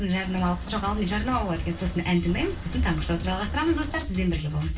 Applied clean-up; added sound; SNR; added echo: none; Wind; 13 dB; reverberation time 0.2 s.